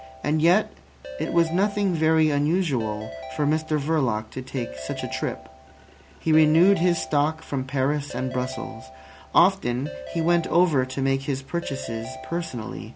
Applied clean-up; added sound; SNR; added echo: none; Ringtone / Keyboard (musical); 15 dB; none.